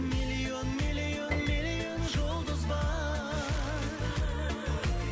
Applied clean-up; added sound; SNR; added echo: none; Piano; 14 dB; none.